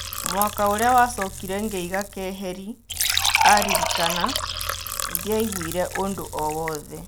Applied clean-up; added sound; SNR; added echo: none; Fill (with liquid) / Trickle, dribble; 2 dB; none.